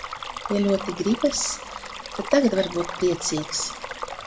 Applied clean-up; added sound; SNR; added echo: none; Stream; 10 dB; reverberation time 0.7 s.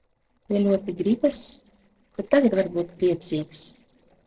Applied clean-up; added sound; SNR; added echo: neural separator model SepFormer DNS4.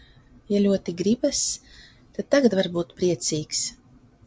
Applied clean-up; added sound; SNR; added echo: none; none; none; none.